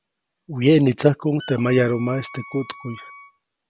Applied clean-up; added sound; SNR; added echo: none; Wind instrument, woodwind instrument; 19 dB; none.